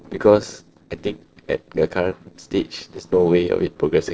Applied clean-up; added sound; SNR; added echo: neural separator model SepFormer DNS4.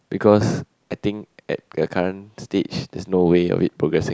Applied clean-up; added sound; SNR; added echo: none; none; none; none.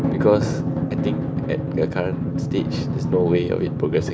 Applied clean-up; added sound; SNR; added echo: none; Drum; 0 dB; reverberation time 0.5 s.